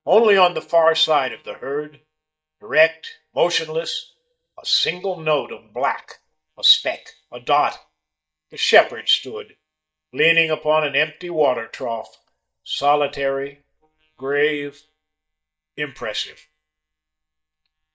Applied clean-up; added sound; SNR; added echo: neural mask model DeepFilterNet 3.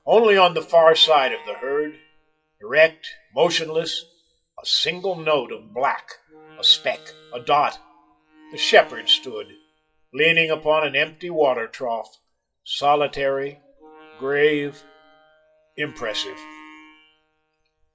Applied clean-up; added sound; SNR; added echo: classical method WPE with log-MMSE.